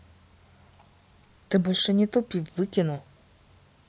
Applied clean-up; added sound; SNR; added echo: none; none; none; none.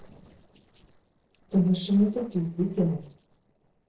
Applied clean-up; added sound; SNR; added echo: neural separator model SepFormer DNS4.